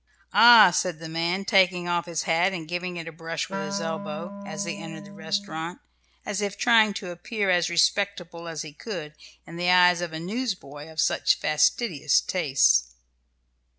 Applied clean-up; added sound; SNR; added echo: none; Wind instrument, woodwind instrument; 9 dB; none.